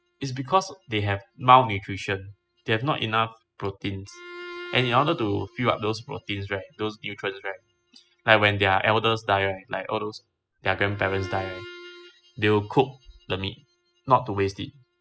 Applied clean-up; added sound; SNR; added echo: classical method spectral subtraction.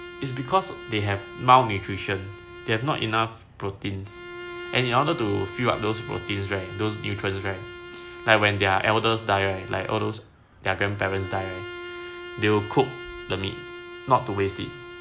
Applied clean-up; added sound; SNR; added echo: none; Bowed string instrument; 14 dB; none.